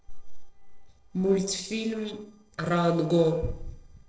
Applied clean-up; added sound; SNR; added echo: neural separator model SepFormer DNS4.